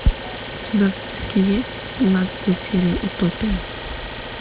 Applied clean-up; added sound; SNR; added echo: none; Idling; 8 dB; none.